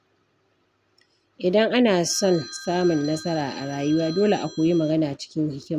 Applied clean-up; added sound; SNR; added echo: none; Telephone; 17 dB; none.